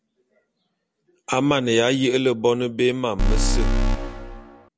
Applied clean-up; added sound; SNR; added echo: none; Alarm; -4 dB; none.